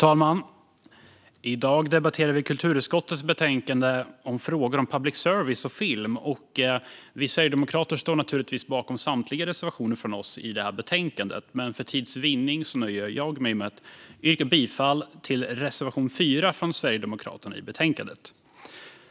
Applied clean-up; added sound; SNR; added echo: none; none; none; none.